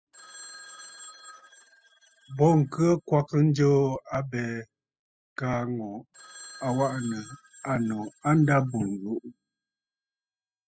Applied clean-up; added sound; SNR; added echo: classical method spectral subtraction.